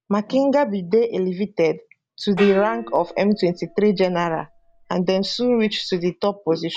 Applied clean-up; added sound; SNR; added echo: none; Gong; 16 dB; none.